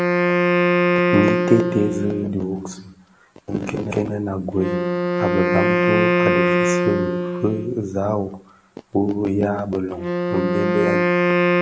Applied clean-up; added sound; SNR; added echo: none; Wind instrument, woodwind instrument; -3 dB; none.